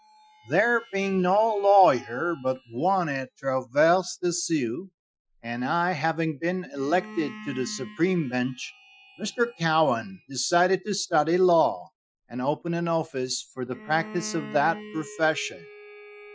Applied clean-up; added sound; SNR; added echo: classical method Wiener filter.